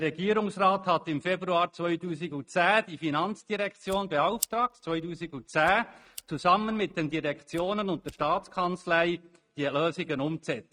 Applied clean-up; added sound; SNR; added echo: neural mask model RNNoise.